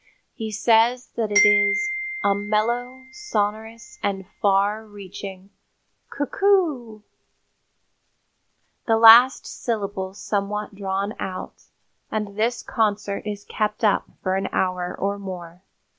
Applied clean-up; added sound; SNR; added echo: none; Glockenspiel; 4 dB; none.